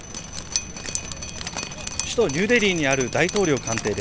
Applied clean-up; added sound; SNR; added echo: none; Drip; 7 dB; none.